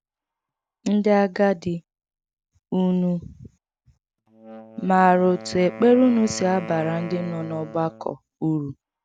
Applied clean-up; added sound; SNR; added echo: none; Wind instrument, woodwind instrument; 18 dB; none.